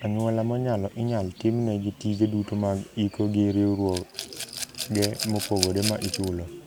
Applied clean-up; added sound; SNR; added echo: none; Rattle / Glass; 8 dB; none.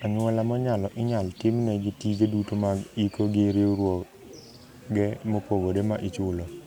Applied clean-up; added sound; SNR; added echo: none; none; none; none.